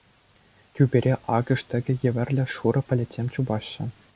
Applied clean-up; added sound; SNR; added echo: none; none; none; none.